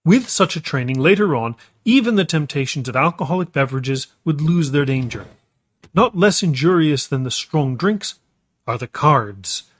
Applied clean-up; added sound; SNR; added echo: neural mask model RNNoise.